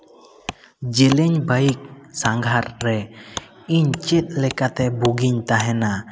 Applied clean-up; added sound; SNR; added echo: none; Wood; 16 dB; none.